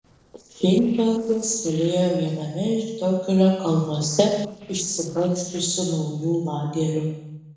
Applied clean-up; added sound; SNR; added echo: neural separator model SepFormer DNS4.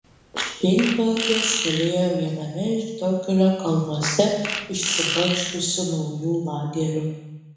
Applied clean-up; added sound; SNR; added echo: none; Fart; 6 dB; reverberation time 1.0 s.